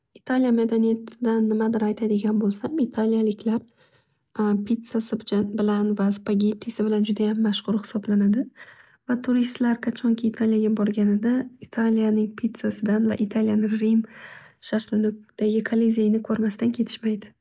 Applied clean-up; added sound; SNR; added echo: none; none; none; none.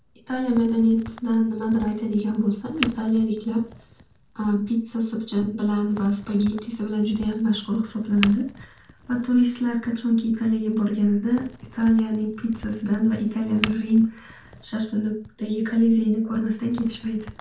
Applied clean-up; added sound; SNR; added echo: none; Crack; 17 dB; reverberation time 0.3 s.